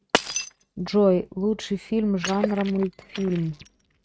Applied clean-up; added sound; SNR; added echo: neural mask model RNNoise.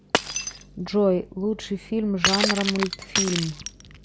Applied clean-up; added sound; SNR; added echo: none; Shatter; 3 dB; none.